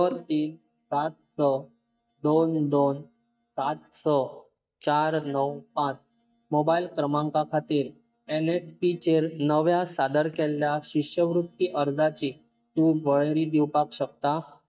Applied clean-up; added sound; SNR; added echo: neural mask model DeepFilterNet 3.